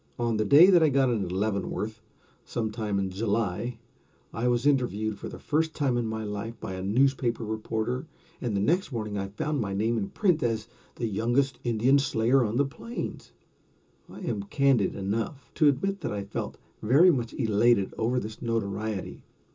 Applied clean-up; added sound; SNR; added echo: none; none; none; reverberation time 0.2 s.